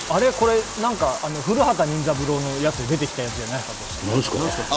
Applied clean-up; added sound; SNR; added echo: none; Bathtub (filling or washing); 10 dB; none.